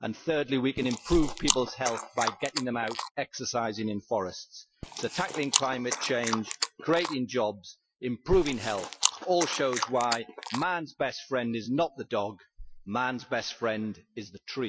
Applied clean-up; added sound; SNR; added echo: classical method Wiener filter.